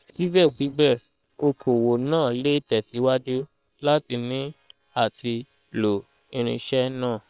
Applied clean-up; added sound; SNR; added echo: neural separator model SepFormer WHAM!.